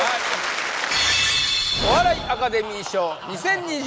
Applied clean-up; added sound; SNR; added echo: none; none; none; none.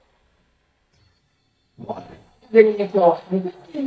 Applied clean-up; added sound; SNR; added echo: neural mask model DeepFilterNet 3.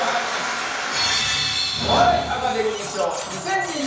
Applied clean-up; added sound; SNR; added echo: none; Printer; 13 dB; reverberation time 0.5 s.